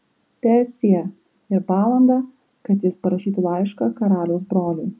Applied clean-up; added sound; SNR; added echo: none; none; none; none.